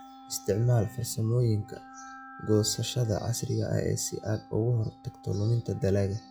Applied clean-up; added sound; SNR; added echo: classical method log-MMSE.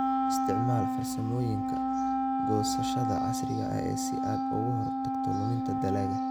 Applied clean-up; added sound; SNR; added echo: none; Wind instrument, woodwind instrument; -4 dB; none.